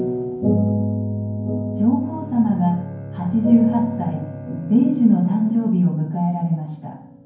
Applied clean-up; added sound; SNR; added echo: none; Bowed string instrument; 19 dB; reverberation time 0.9 s.